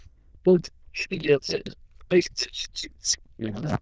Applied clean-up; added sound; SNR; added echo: neural diffusion model UNIVERSE++.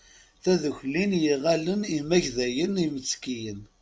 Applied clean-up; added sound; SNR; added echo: none; none; none; none.